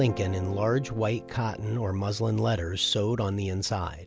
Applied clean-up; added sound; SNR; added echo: none; Guitar; 16 dB; none.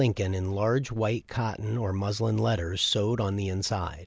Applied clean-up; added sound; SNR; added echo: none; none; none; none.